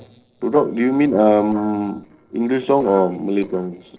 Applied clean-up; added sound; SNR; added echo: neural separator model SepFormer DNS4.